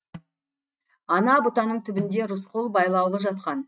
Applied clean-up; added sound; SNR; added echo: neural mask model RNNoise.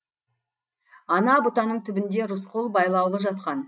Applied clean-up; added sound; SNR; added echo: none; none; none; none.